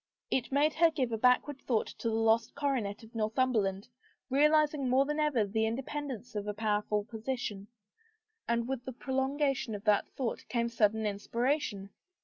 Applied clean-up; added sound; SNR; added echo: none; none; none; none.